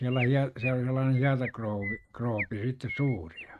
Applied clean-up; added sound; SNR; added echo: neural mask model RNNoise.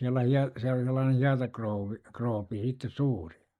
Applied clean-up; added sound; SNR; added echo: neural mask model DeepFilterNet 3.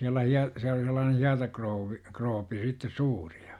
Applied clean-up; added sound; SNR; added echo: none; none; none; none.